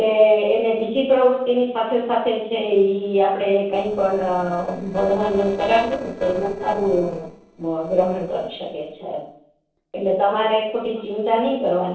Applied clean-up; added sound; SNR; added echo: neural separator model SepFormer DNS4.